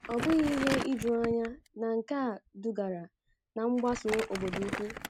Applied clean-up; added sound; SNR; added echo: none; Crumpling, crinkling; 8 dB; none.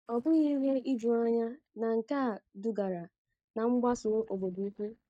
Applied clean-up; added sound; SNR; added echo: neural mask model DeepFilterNet 3.